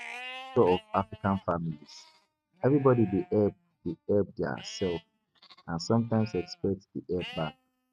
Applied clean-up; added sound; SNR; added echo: neural mask model RNNoise.